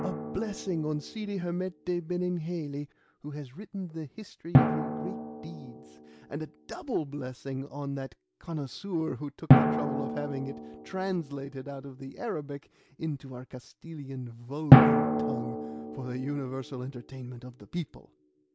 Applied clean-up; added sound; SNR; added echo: none; Drum; -5 dB; none.